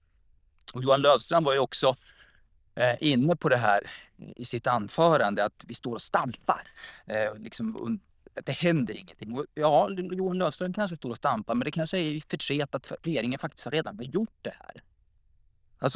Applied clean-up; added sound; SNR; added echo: neural diffusion model UNIVERSE++.